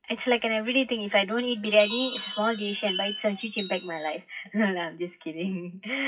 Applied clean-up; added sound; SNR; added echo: classical method WPE with log-MMSE.